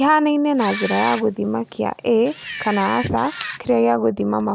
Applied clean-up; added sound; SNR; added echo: none; Camera; 9 dB; none.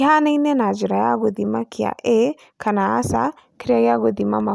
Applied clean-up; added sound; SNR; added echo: none; none; none; none.